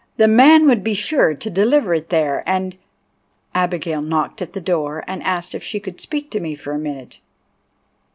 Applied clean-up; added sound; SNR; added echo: none; none; none; none.